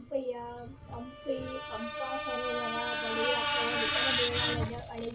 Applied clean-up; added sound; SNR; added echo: none; Screech; -5 dB; reverberation time 0.2 s.